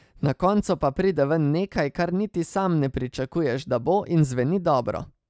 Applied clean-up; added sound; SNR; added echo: none; none; none; none.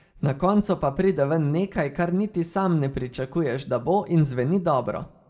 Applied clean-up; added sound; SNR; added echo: none; none; none; reverberation time 0.8 s.